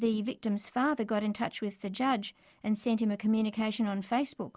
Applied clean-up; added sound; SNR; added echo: none; none; none; none.